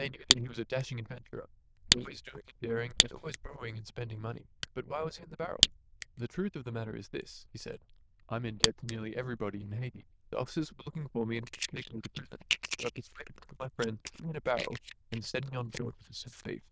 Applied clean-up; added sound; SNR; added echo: neural diffusion model UNIVERSE++.